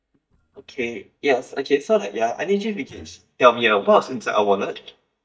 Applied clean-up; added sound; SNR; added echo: neural mask model DeepFilterNet 3.